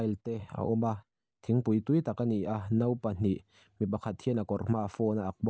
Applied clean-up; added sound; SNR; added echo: none; none; none; none.